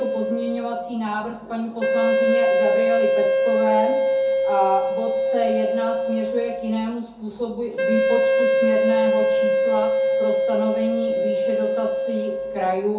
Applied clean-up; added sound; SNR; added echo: none; Wind instrument, woodwind instrument; -5 dB; reverberation time 0.5 s.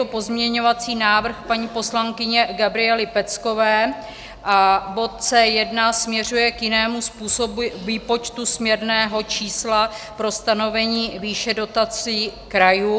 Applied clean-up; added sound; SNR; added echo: none; none; none; none.